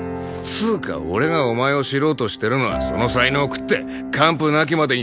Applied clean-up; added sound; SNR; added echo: none; none; none; none.